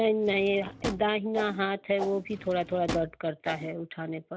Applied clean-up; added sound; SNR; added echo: none; Drawer open or close + Whoosh, swoosh, swish; 10 dB; none.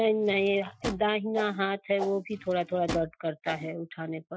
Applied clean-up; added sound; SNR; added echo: classical method Wiener filter.